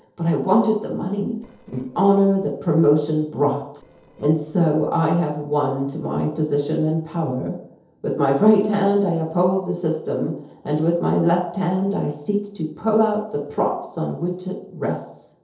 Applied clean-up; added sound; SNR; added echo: neural separator model SepFormer DNS4.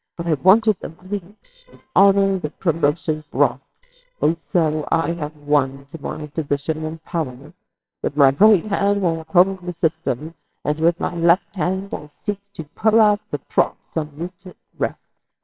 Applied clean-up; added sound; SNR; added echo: neural separator model SepFormer WHAMR!.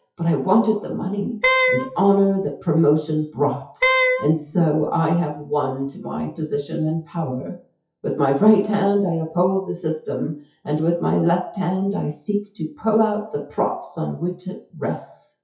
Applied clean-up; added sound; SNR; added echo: classical method WPE with log-MMSE.